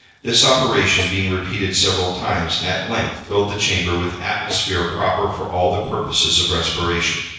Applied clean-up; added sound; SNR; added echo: neural separator model SepFormer DNS4.